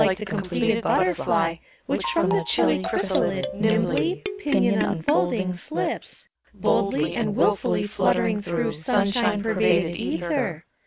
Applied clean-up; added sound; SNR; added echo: none; Marimba, xylophone; 9 dB; none.